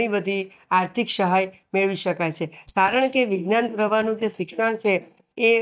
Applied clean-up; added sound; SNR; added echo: neural mask model DeepFilterNet 3.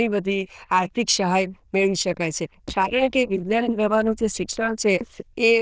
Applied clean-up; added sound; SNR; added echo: neural diffusion model UNIVERSE++.